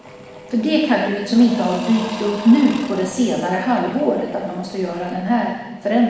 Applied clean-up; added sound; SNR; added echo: none; Engine / Drill / Mechanisms; 16 dB; reverberation time 1.1 s.